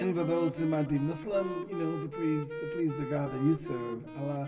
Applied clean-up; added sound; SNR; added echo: none; Wind instrument, woodwind instrument; 8 dB; reverberation time 1.3 s.